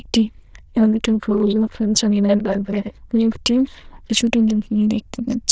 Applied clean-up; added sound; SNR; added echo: neural diffusion model UNIVERSE++.